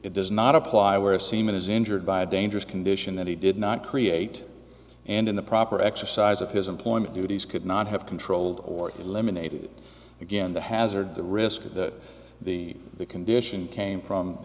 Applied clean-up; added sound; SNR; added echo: none; none; none; none.